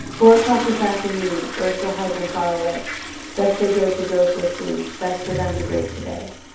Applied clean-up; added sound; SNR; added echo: none; Toilet flush; 10 dB; reverberation time 0.6 s.